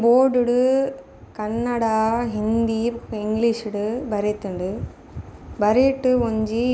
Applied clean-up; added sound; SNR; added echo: none; none; none; none.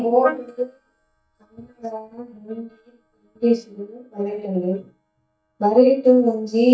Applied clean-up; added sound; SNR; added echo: neural mask model DeepFilterNet 3.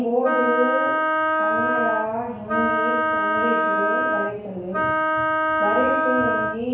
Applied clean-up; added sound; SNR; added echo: none; Wind instrument, woodwind instrument; -4 dB; reverberation time 0.7 s.